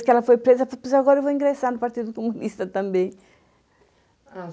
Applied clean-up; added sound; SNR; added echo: none; none; none; none.